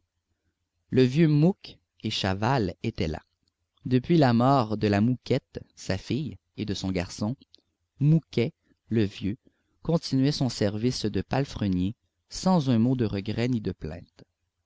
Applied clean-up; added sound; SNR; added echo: none; none; none; none.